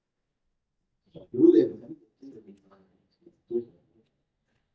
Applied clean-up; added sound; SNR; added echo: neural mask model DeepFilterNet 3.